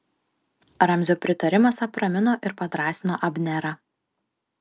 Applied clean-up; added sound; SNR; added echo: none; none; none; none.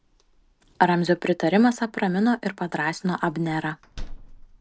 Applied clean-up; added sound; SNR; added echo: none; Slam; 18 dB; none.